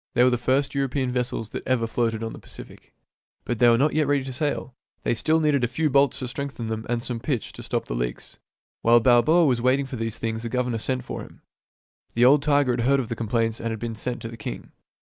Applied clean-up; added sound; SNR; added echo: none; none; none; none.